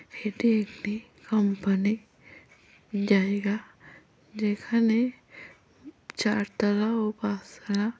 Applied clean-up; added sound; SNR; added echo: none; none; none; none.